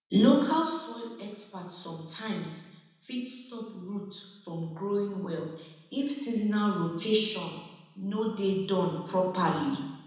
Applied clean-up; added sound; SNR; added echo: none; none; none; reverberation time 1.0 s.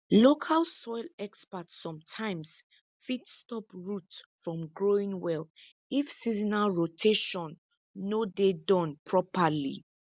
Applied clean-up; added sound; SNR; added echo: none; none; none; none.